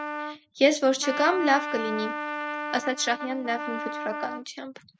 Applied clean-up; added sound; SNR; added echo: neural mask model RNNoise.